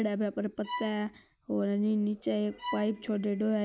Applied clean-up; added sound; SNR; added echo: none; Bowed string instrument; 11 dB; none.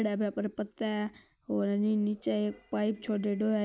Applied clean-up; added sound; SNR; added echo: none; none; none; none.